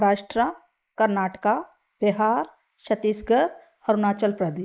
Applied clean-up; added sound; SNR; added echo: neural mask model Resemble Enhance denoiser.